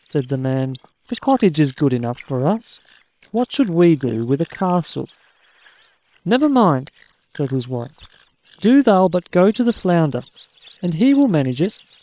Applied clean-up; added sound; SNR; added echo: neural separator model SepFormer WHAM!.